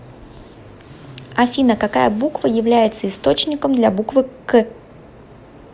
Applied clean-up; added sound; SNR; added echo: none; none; none; none.